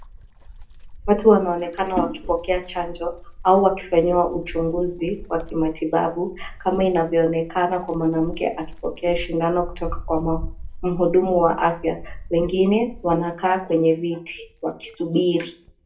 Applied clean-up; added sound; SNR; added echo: none; Wind; 13 dB; reverberation time 0.3 s.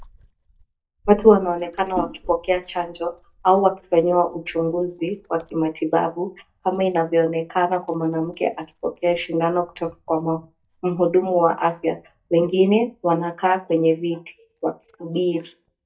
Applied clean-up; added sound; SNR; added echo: neural mask model DeepFilterNet 3.